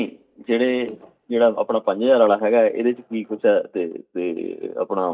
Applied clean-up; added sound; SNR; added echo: neural mask model DeepFilterNet 3.